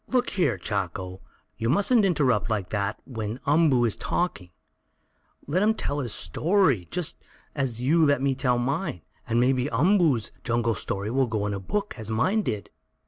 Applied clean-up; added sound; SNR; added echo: none; none; none; none.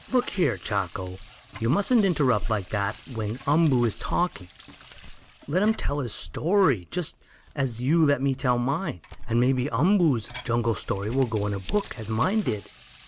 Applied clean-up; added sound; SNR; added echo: none; Crumpling, crinkling + Sink (filling or washing) / Water tap, faucet; 18 dB; none.